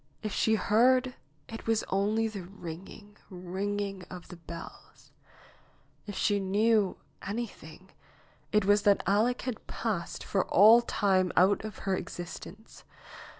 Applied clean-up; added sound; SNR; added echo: none; none; none; none.